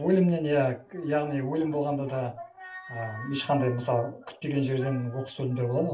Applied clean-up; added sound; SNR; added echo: none; none; none; reverberation time 0.2 s.